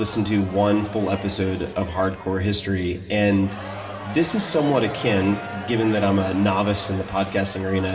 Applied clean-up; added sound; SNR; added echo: none; Crowd; 14 dB; reverberation time 2.6 s.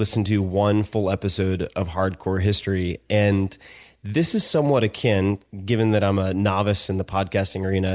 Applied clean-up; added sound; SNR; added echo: none; none; none; none.